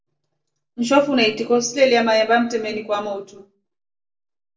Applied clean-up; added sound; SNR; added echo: none; none; none; reverberation time 0.2 s.